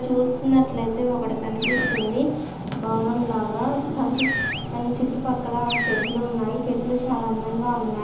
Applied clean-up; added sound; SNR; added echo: none; Animal; 5 dB; reverberation time 0.9 s.